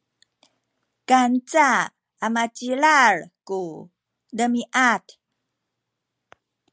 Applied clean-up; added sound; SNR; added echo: none; none; none; none.